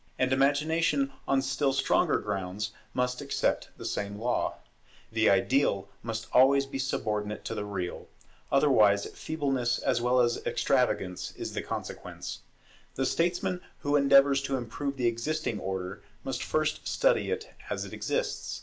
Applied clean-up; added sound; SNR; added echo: none; none; none; none.